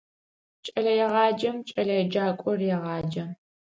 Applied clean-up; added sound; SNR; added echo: none; none; none; none.